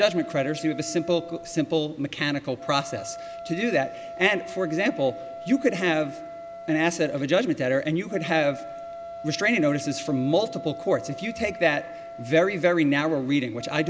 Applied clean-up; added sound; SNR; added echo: none; Wind instrument, woodwind instrument; 14 dB; none.